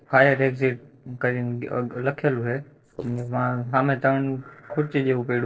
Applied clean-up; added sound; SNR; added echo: neural separator model SepFormer DNS4.